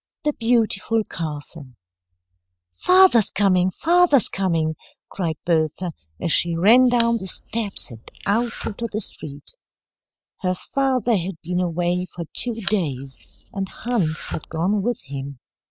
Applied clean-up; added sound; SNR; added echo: neural separator model SepFormer DNS4.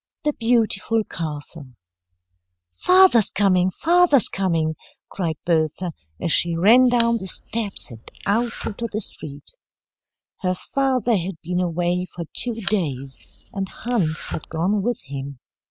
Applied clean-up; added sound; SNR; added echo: none; Domestic sounds, home sounds; 14 dB; none.